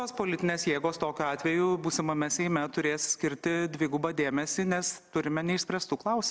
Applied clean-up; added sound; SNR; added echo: none; none; none; none.